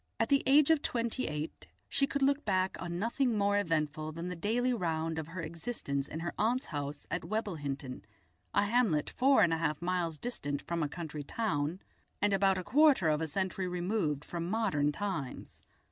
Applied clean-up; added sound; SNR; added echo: none; none; none; none.